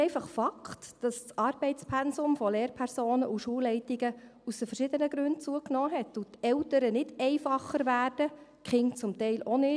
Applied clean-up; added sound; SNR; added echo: none; none; none; none.